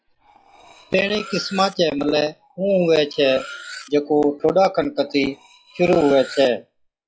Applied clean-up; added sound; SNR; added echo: classical method log-MMSE.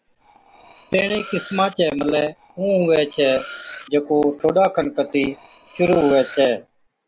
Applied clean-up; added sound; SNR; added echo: none; Cutlery, silverware; 19 dB; none.